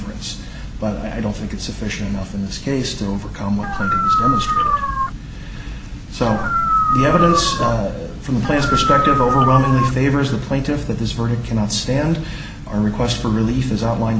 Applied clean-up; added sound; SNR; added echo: none; Dog; -2 dB; none.